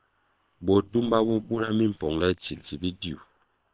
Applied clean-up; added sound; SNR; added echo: neural separator model SepFormer WHAM!.